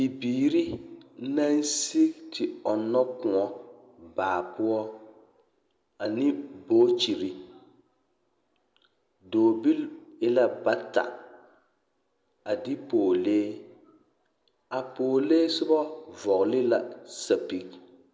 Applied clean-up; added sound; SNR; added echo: none; none; none; none.